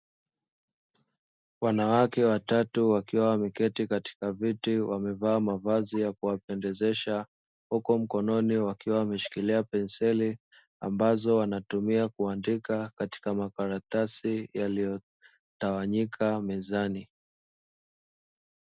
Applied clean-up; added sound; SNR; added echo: none; none; none; none.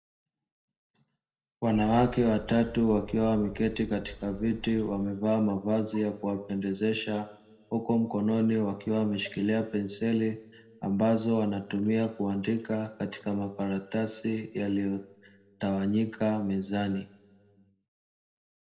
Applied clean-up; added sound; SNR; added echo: none; Gull, seagull / Wind; 15 dB; reverberation time 0.8 s.